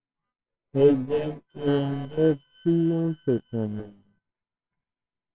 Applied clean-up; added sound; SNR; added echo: neural separator model SepFormer WHAMR!.